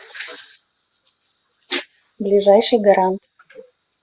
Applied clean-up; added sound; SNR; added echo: none; none; none; none.